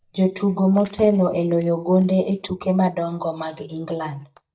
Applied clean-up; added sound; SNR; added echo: neural mask model DeepFilterNet 3.